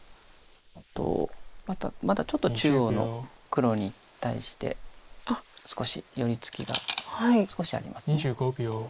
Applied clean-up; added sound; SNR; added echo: neural mask model Resemble Enhance denoiser.